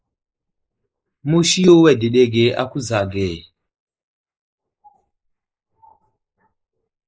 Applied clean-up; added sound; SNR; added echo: neural mask model Resemble Enhance denoiser.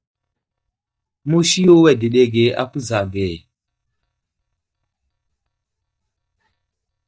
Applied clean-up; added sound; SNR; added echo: neural mask model DeepFilterNet 3.